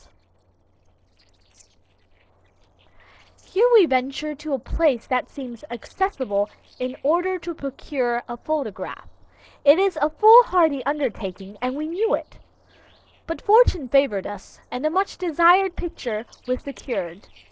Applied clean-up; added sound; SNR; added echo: neural separator model SepFormer DNS4.